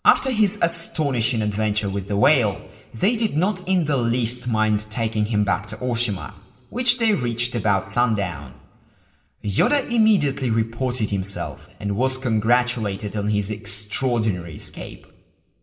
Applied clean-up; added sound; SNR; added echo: none; none; none; reverberation time 0.9 s.